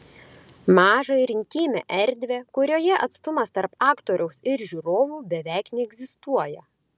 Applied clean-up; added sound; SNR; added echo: none; none; none; none.